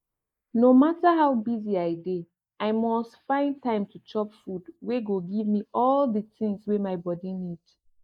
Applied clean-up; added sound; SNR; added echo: neural mask model Resemble Enhance denoiser.